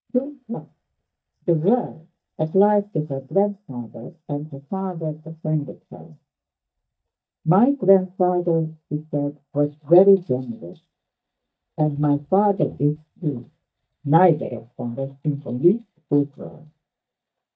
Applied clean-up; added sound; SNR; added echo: neural mask model DeepFilterNet 3.